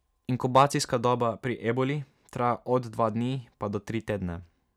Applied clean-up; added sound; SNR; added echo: none; none; none; none.